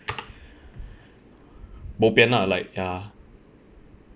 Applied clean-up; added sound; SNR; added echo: none; none; none; none.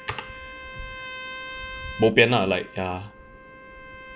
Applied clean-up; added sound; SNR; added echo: none; Trumpet; 13 dB; none.